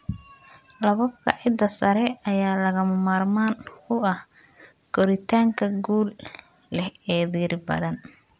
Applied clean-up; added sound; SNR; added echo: none; none; none; none.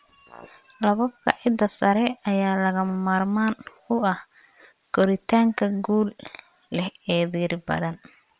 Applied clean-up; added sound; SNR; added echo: neural separator model SepFormer WHAM!.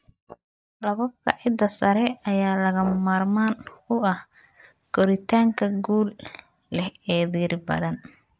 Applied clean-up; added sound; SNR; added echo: neural mask model DeepFilterNet 3.